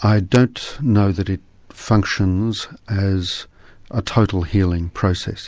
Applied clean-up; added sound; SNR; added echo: none; none; none; none.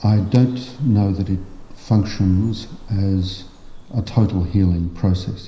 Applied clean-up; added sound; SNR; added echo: none; Bird vocalization, bird call, bird song; 18 dB; reverberation time 0.9 s.